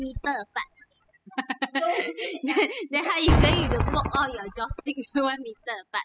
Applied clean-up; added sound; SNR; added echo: classical method spectral subtraction.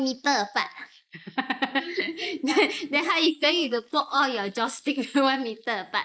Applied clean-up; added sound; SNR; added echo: neural mask model Resemble Enhance denoiser.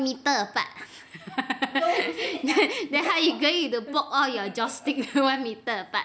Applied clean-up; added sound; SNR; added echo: none; none; none; none.